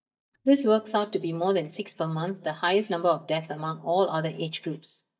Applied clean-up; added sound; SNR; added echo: neural mask model DeepFilterNet 3.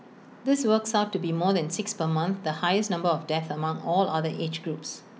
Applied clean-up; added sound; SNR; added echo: none; none; none; none.